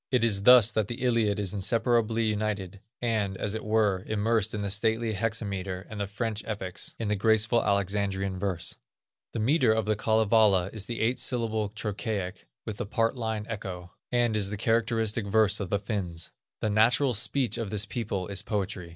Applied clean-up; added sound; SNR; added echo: none; none; none; none.